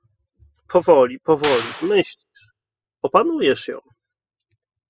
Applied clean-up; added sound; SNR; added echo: classical method spectral subtraction.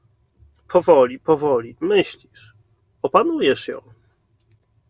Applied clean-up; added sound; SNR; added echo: none; none; none; none.